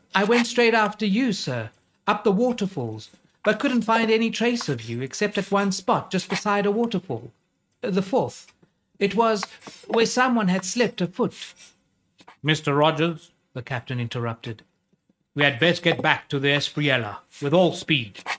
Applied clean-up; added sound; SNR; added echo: neural mask model RNNoise.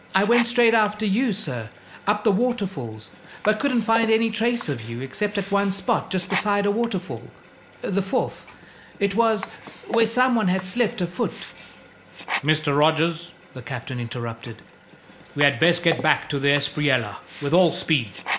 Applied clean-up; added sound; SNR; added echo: none; Sink (filling or washing); 14 dB; none.